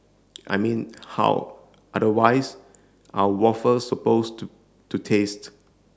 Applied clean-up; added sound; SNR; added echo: none; none; none; none.